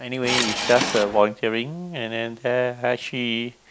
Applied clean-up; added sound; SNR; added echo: none; Subway, metro, underground / Engine; 2 dB; none.